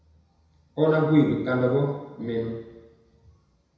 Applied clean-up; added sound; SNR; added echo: none; none; none; reverberation time 1.0 s.